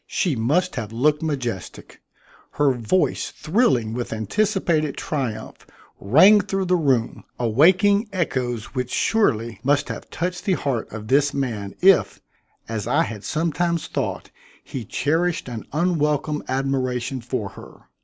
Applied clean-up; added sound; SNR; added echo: none; none; none; none.